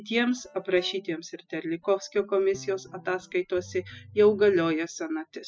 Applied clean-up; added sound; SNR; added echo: classical method spectral subtraction.